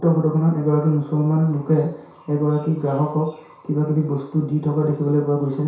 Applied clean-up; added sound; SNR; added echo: none; none; none; reverberation time 0.6 s.